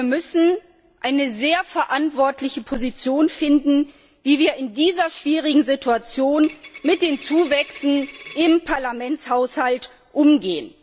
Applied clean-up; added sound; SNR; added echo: none; Coin (dropping); 14 dB; none.